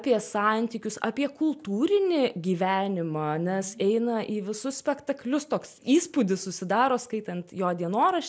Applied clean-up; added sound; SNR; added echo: none; none; none; none.